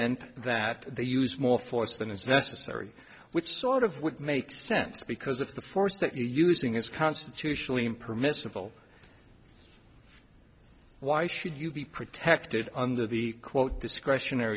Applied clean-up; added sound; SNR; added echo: none; none; none; none.